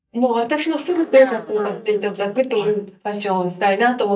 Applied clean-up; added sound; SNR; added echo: neural mask model DeepFilterNet 3.